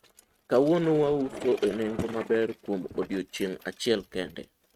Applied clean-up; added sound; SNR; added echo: neural mask model RNNoise.